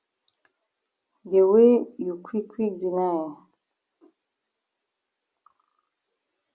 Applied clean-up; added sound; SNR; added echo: none; none; none; none.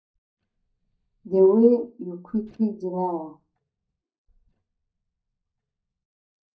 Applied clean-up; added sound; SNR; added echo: neural mask model DeepFilterNet 3.